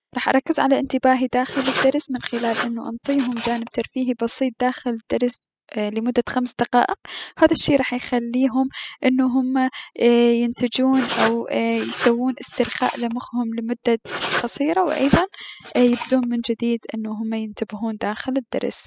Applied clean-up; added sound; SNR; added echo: classical method spectral subtraction.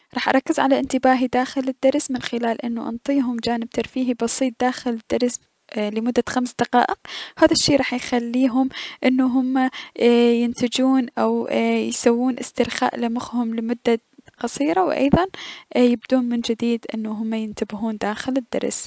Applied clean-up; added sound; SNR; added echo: none; none; none; none.